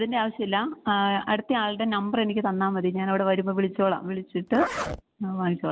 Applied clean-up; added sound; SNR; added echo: none; Zipper (clothing); 9 dB; none.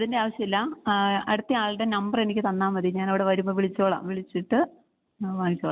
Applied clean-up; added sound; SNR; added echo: none; none; none; none.